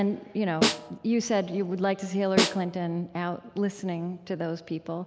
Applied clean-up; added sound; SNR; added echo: none; Snare drum; 2 dB; none.